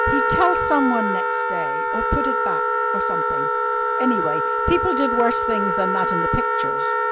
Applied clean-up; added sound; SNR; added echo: none; Wind instrument, woodwind instrument; -4 dB; none.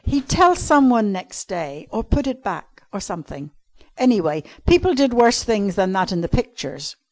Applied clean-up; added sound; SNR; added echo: none; none; none; none.